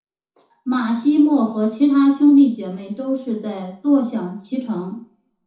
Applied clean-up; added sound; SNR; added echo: none; none; none; reverberation time 0.7 s.